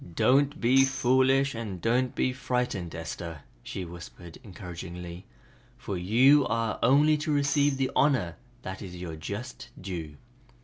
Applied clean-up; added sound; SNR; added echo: none; Tambourine; 13 dB; none.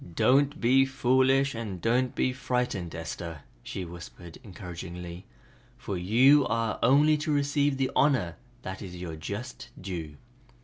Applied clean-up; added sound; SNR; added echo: none; none; none; none.